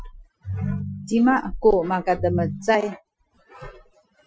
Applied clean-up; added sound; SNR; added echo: classical method Wiener filter.